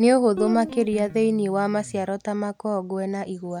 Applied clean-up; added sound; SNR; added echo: none; Guitar; 12 dB; none.